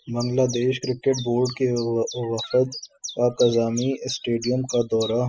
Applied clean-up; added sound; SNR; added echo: classical method spectral subtraction.